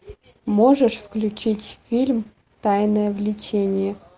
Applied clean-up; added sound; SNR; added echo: none; none; none; none.